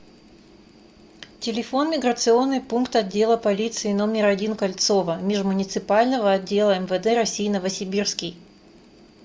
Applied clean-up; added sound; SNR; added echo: none; none; none; none.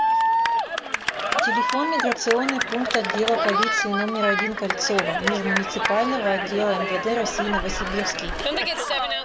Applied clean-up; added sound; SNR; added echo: none; Cheering; -2 dB; none.